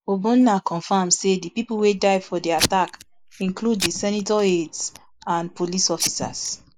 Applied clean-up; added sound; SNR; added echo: neural mask model Resemble Enhance denoiser.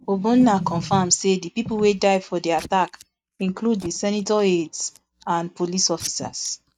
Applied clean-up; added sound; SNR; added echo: neural mask model RNNoise.